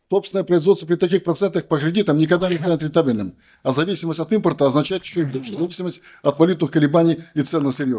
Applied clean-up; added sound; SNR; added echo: neural mask model DeepFilterNet 3.